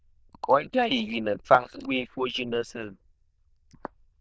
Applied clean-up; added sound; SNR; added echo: neural diffusion model UNIVERSE++.